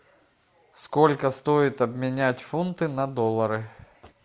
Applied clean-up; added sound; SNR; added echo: none; none; none; none.